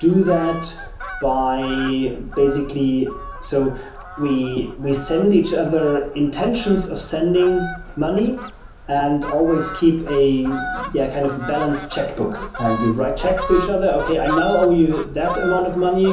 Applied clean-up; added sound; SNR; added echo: none; Fowl; 11 dB; reverberation time 0.8 s.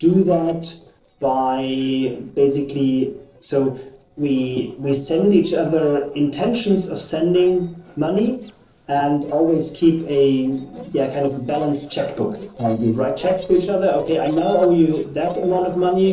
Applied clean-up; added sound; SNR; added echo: neural separator model SepFormer DNS4.